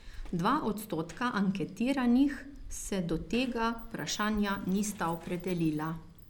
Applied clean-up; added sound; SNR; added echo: none; Sliding door; 15 dB; none.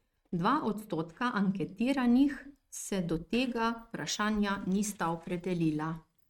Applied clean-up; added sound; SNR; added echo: neural mask model RNNoise.